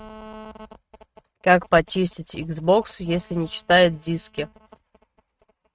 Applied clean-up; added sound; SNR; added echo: neural mask model RNNoise.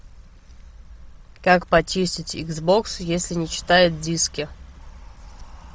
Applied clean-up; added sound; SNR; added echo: none; none; none; none.